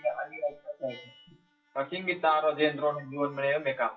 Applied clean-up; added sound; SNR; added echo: classical method WPE with log-MMSE.